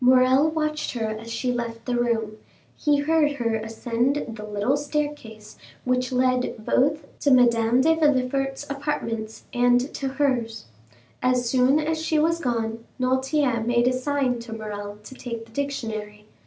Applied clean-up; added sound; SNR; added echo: none; none; none; none.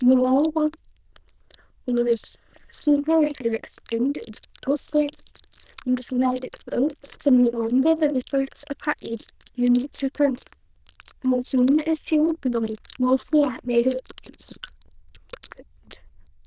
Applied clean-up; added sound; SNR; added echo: neural diffusion model UNIVERSE++.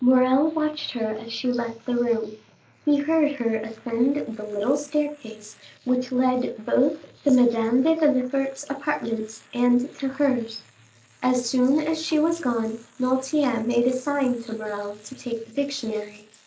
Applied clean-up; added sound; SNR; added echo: neural mask model Resemble Enhance denoiser.